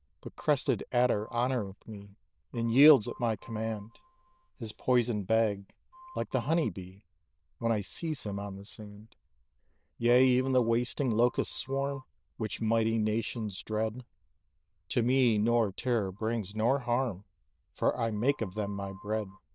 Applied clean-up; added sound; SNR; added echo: neural diffusion model UNIVERSE++.